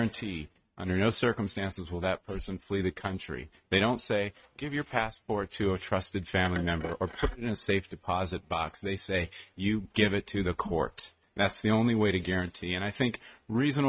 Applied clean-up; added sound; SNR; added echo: neural mask model RNNoise.